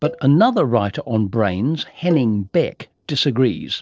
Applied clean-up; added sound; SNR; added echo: neural separator model SepFormer DNS4.